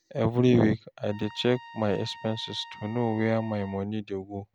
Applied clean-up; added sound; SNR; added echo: none; Trumpet; 20 dB; none.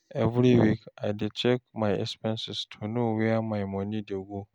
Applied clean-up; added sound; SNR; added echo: none; none; none; none.